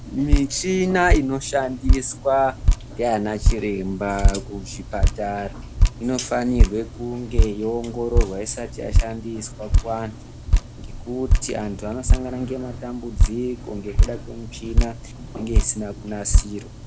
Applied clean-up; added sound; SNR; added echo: none; Drip; -4 dB; none.